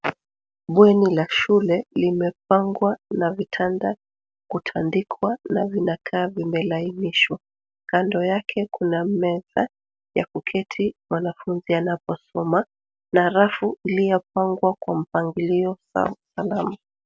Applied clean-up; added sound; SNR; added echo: none; none; none; none.